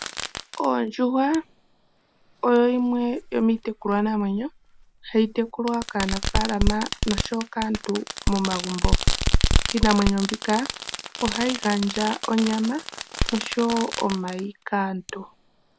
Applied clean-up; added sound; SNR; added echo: none; Fireworks; 3 dB; none.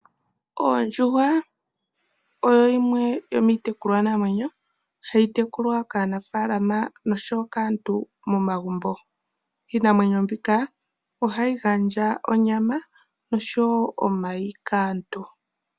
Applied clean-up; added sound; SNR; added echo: none; none; none; none.